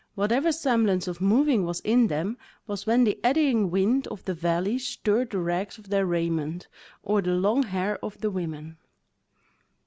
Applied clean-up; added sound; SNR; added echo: none; none; none; none.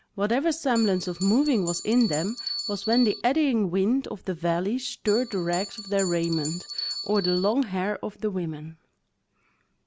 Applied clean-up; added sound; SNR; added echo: none; Bell; 9 dB; none.